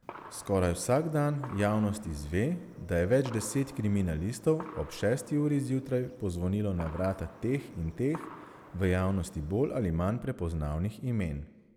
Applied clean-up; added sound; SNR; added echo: none; Gunshot, gunfire; 19 dB; none.